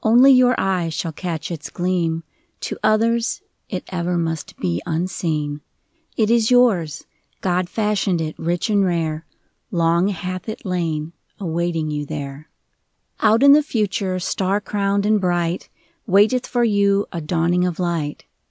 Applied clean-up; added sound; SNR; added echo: none; none; none; none.